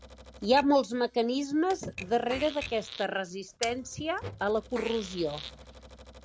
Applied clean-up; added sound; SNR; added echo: none; Typewriter + Fart; 14 dB; none.